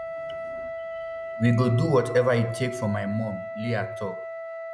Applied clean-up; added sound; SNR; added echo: none; Wind instrument, woodwind instrument; 8 dB; none.